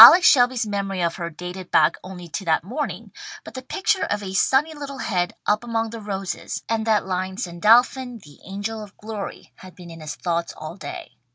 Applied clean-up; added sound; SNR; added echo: none; none; none; none.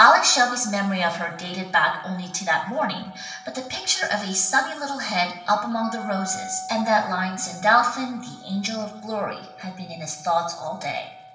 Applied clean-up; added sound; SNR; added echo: none; Wind instrument, woodwind instrument; 17 dB; reverberation time 0.9 s.